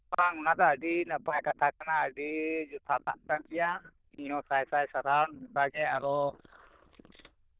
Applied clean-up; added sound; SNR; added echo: neural diffusion model UNIVERSE++.